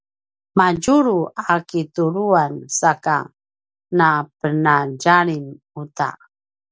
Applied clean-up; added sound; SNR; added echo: none; none; none; none.